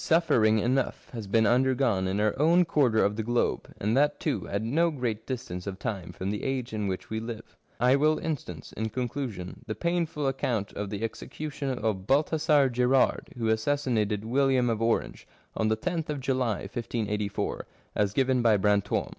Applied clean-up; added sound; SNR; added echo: none; none; none; none.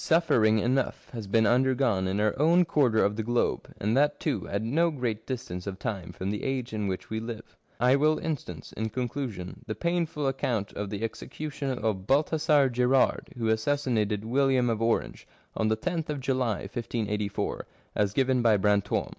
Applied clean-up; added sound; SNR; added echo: neural mask model Resemble Enhance denoiser.